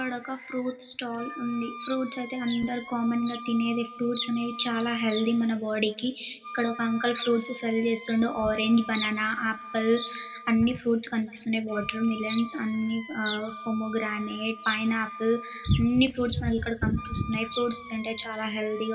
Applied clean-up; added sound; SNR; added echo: none; Wind instrument, woodwind instrument; 15 dB; reverberation time 1.8 s.